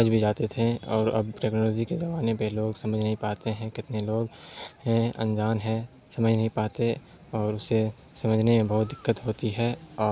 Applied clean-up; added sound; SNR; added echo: none; none; none; none.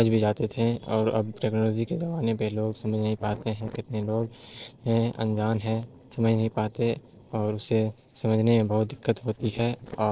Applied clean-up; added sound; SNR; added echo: neural separator model SepFormer DNS4.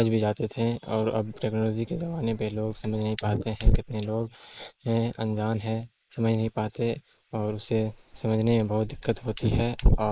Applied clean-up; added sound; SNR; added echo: neural mask model Resemble Enhance denoiser.